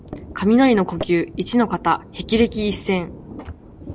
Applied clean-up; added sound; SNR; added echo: none; Microwave oven + Thunder; 15 dB; none.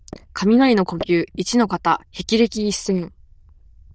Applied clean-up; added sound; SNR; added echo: neural diffusion model UNIVERSE++.